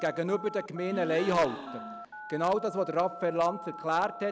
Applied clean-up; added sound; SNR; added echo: none; Gasp + Telephone; 12 dB; none.